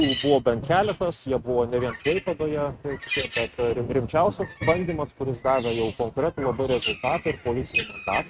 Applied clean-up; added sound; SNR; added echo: neural mask model RNNoise.